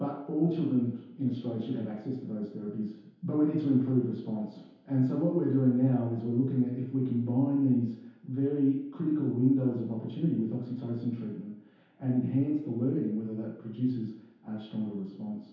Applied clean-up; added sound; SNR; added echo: none; none; none; reverberation time 0.8 s.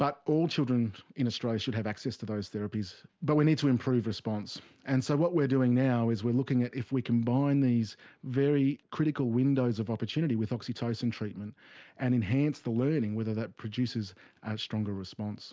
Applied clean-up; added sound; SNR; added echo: none; none; none; none.